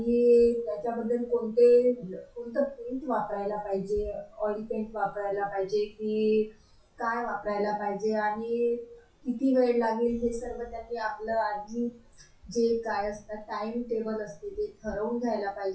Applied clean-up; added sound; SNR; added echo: classical method WPE with log-MMSE.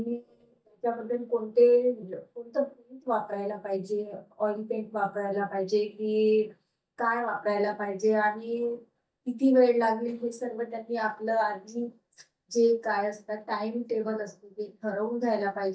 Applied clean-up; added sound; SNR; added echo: neural mask model DeepFilterNet 3.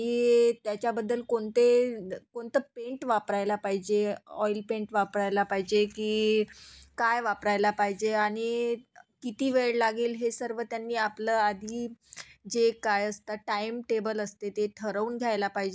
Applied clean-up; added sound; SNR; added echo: none; none; none; none.